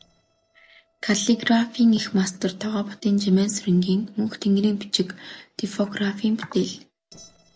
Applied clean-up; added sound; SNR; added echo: neural separator model SepFormer DNS4.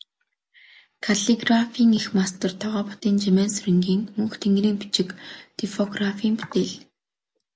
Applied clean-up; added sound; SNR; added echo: none; none; none; none.